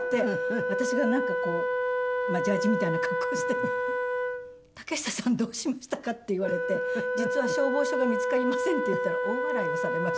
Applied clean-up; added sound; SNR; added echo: none; Wind instrument, woodwind instrument; -2 dB; none.